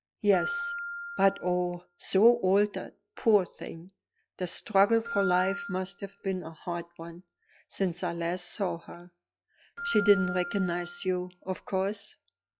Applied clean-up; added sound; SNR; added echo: classical method log-MMSE.